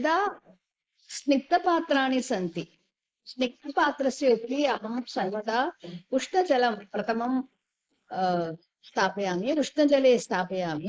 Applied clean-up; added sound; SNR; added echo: neural mask model Resemble Enhance denoiser.